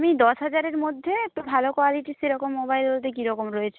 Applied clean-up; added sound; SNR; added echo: none; none; none; none.